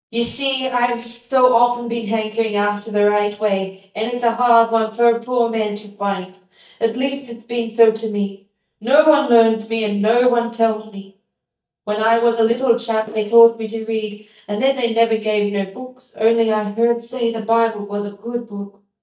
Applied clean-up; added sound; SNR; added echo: neural mask model DeepFilterNet 3.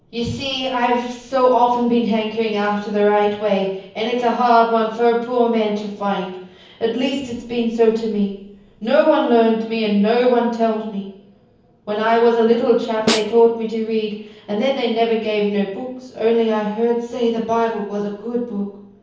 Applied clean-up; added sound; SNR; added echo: none; Snare drum; 7 dB; reverberation time 0.9 s.